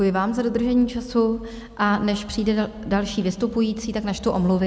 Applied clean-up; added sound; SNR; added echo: none; none; none; none.